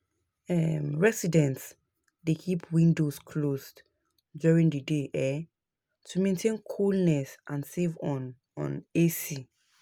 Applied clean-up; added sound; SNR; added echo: none; none; none; none.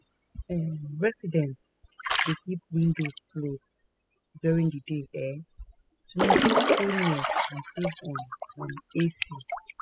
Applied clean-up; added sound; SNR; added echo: classical method spectral subtraction.